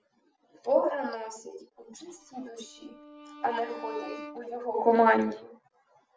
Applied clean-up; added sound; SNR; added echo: none; Bowed string instrument; 16 dB; none.